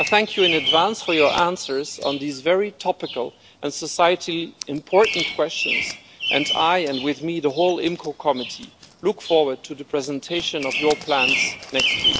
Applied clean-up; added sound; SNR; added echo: none; Bird vocalization, bird call, bird song; 5 dB; none.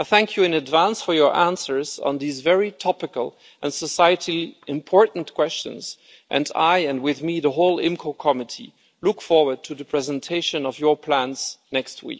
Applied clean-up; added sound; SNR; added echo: none; none; none; none.